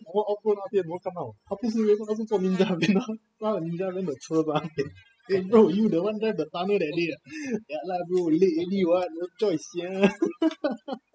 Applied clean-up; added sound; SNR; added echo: classical method spectral subtraction.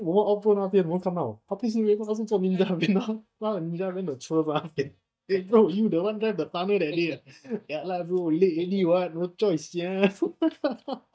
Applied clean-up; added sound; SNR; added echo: neural mask model DeepFilterNet 3.